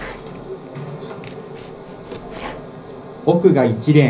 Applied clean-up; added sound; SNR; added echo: none; Domestic sounds, home sounds; 19 dB; reverberation time 0.5 s.